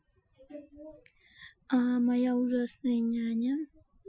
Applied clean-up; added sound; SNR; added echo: classical method Wiener filter.